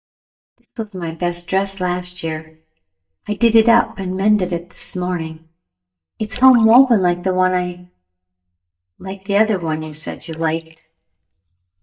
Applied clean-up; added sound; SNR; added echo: neural mask model DeepFilterNet 3.